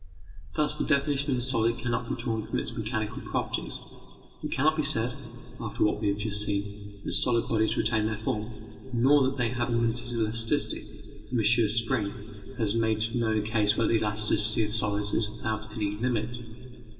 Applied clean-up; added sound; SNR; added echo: none; Bark; 14 dB; reverberation time 2.5 s.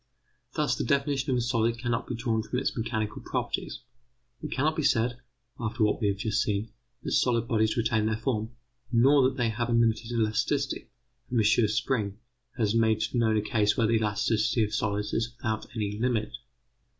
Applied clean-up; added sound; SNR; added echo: none; none; none; none.